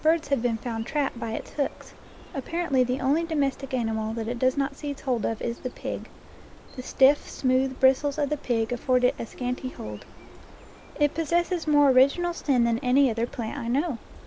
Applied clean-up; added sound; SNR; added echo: none; Bird; 19 dB; none.